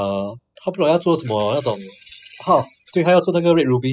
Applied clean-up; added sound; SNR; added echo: classical method spectral subtraction.